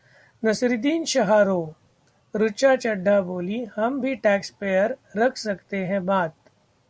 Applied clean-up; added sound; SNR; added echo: none; none; none; none.